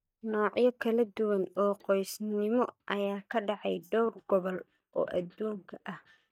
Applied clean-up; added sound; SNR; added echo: neural mask model DeepFilterNet 3.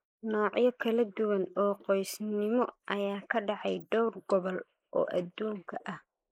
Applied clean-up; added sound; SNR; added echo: neural mask model Resemble Enhance denoiser.